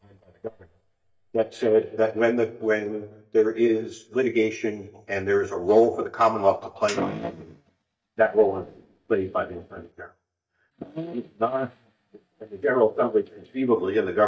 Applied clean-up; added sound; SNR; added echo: neural mask model DeepFilterNet 3.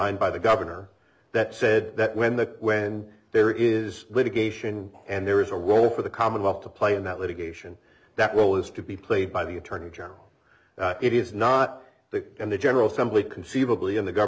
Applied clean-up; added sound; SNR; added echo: none; none; none; none.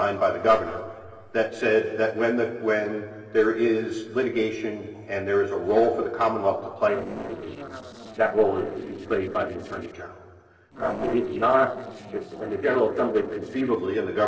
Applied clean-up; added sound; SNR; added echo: neural separator model SepFormer DNS4.